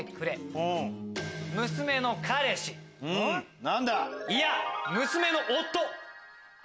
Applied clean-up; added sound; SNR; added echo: none; none; none; none.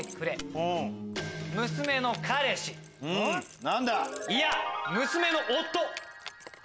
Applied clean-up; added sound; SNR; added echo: none; Keys jangling; 18 dB; none.